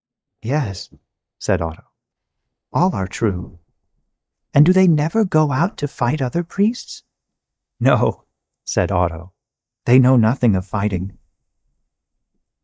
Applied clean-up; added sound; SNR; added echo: neural mask model DeepFilterNet 3.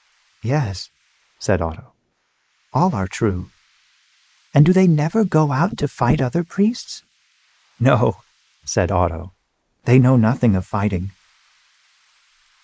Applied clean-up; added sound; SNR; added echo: neural mask model Resemble Enhance denoiser.